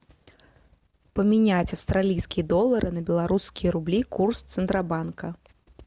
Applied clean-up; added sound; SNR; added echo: none; none; none; none.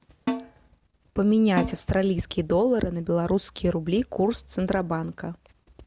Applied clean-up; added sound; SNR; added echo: none; Snare drum; 9 dB; none.